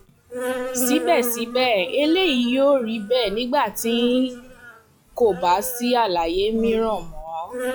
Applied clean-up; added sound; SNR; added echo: classical method log-MMSE.